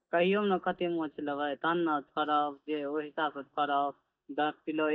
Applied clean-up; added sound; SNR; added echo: neural mask model DeepFilterNet 3.